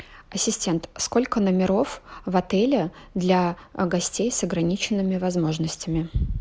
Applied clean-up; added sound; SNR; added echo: none; none; none; none.